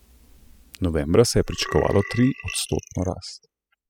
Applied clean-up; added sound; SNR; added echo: classical method spectral subtraction.